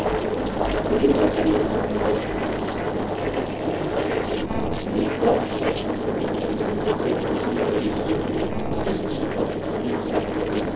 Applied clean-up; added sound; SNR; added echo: neural separator model SepFormer DNS4.